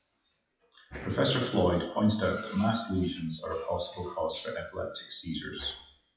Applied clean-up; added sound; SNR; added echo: classical method WPE with log-MMSE.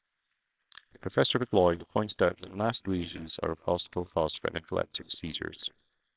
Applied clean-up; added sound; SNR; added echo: neural separator model SepFormer WHAMR!.